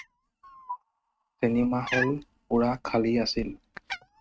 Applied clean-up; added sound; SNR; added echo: neural mask model RNNoise.